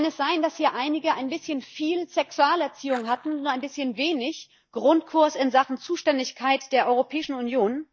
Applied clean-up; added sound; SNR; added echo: neural mask model DeepFilterNet 3.